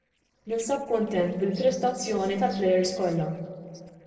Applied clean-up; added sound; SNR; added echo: neural separator model SepFormer DNS4.